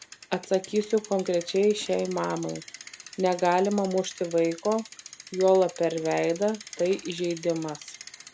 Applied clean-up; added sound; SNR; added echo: none; Bicycle; 18 dB; none.